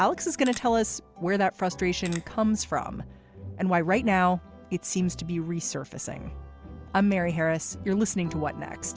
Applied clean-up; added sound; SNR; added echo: none; Crackle; 17 dB; none.